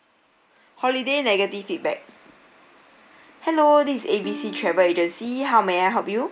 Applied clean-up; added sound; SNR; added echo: none; Acoustic guitar; 14 dB; none.